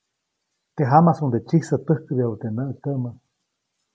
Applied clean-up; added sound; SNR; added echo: none; none; none; none.